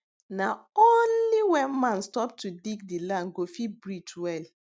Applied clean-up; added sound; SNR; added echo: none; none; none; none.